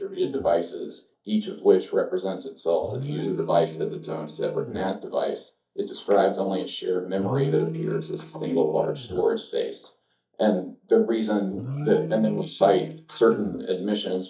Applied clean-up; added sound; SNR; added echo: neural mask model DeepFilterNet 3.